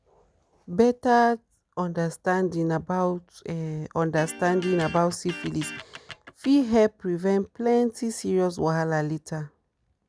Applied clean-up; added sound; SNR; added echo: none; Electric guitar; 15 dB; none.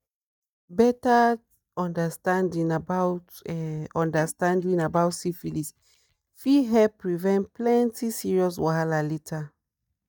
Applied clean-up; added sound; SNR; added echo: neural mask model DeepFilterNet 3.